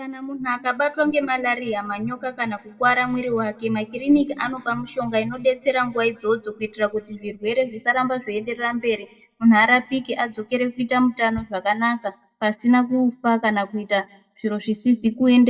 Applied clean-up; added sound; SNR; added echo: neural mask model DeepFilterNet 3.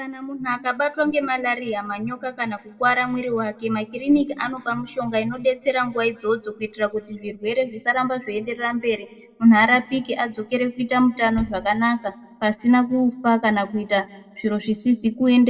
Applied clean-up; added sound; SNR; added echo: neural separator model SepFormer DNS4.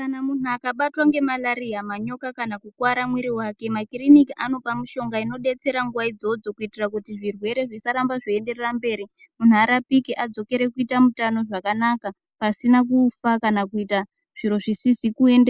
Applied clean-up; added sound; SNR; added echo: none; none; none; none.